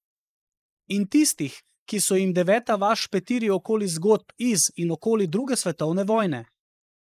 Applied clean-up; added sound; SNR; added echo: neural mask model Resemble Enhance denoiser.